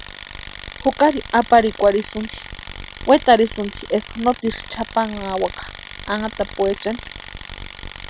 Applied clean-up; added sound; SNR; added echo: none; Tools; 12 dB; none.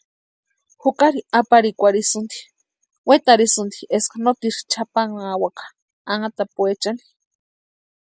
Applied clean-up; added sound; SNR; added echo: none; none; none; none.